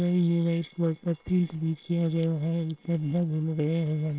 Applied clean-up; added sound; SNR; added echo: neural separator model SepFormer WHAM!.